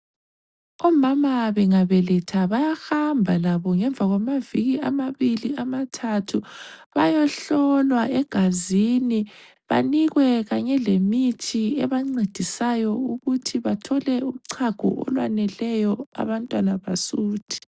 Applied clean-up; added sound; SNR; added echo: none; none; none; none.